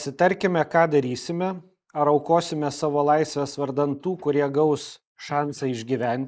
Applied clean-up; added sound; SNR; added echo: neural mask model Resemble Enhance denoiser.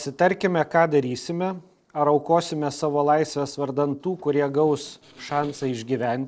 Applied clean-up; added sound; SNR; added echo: neural separator model SepFormer DNS4.